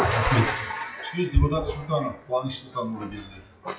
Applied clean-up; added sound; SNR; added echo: classical method WPE with log-MMSE.